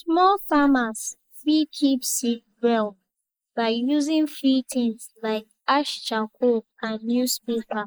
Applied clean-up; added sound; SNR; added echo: neural mask model Resemble Enhance denoiser.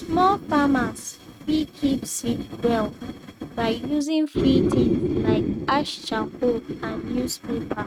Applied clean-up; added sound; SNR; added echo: neural mask model RNNoise.